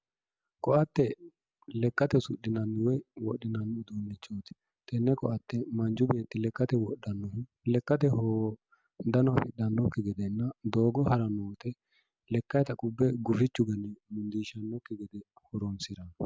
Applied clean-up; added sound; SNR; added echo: none; none; none; none.